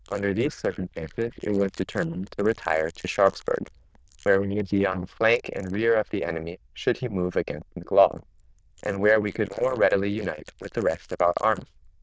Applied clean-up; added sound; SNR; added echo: neural diffusion model UNIVERSE++.